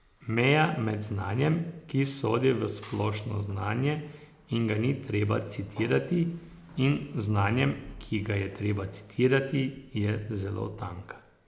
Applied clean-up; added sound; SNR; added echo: none; none; none; none.